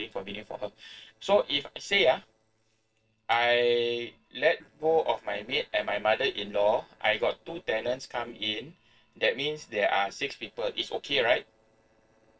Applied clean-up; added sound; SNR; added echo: neural separator model SepFormer DNS4.